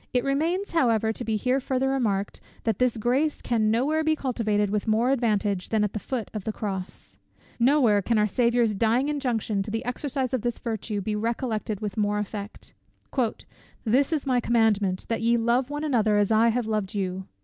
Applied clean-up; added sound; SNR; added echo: none; Chirp, tweet; 20 dB; none.